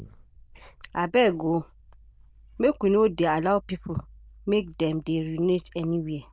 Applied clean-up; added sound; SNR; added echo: neural diffusion model UNIVERSE++.